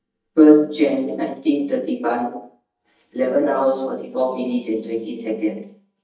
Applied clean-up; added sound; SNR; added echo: neural mask model DeepFilterNet 3.